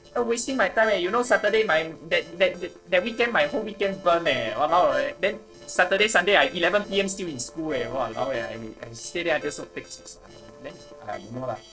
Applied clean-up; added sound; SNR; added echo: neural separator model SepFormer DNS4.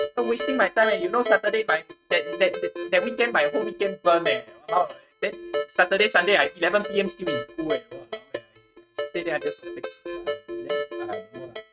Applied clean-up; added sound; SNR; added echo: neural mask model RNNoise.